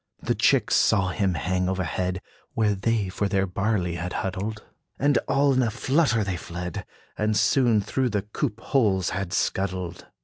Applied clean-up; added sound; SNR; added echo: none; none; none; none.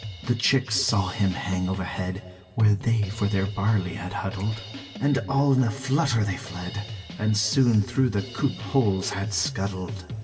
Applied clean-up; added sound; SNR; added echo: none; Drum kit; 13 dB; reverberation time 2.0 s.